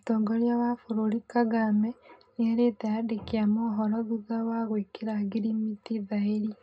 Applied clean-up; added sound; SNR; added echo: none; none; none; reverberation time 0.2 s.